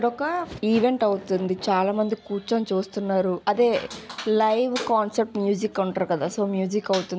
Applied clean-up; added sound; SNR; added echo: none; none; none; none.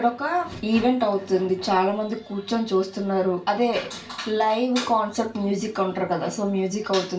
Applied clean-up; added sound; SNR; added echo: none; none; none; reverberation time 0.3 s.